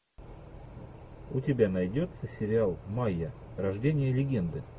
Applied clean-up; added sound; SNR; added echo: none; none; none; none.